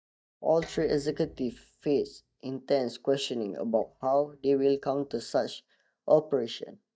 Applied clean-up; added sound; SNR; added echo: neural mask model DeepFilterNet 3.